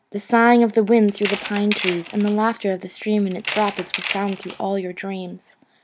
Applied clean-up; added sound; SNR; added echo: none; Tools; 10 dB; none.